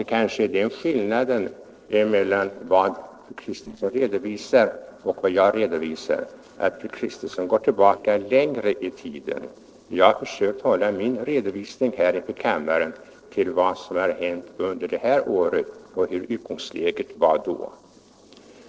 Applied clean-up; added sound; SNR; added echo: neural separator model SepFormer DNS4.